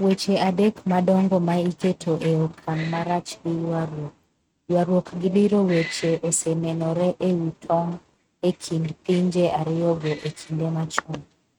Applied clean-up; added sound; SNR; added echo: neural mask model RNNoise.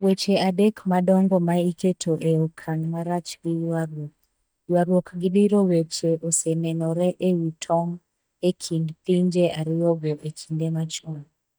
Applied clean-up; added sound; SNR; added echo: neural mask model DeepFilterNet 3.